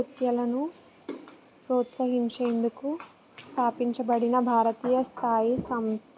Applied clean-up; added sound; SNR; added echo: none; none; none; none.